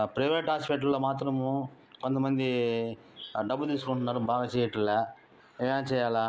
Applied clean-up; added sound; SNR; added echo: none; Animal; 19 dB; none.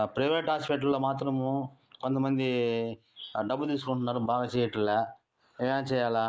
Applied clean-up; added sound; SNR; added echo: neural mask model Resemble Enhance denoiser.